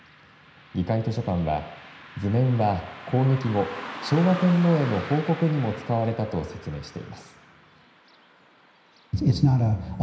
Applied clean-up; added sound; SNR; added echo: none; Car passing by; 16 dB; reverberation time 0.9 s.